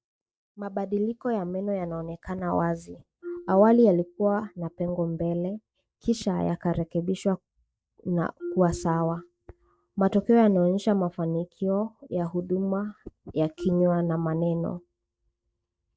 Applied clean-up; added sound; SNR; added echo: neural mask model DeepFilterNet 3.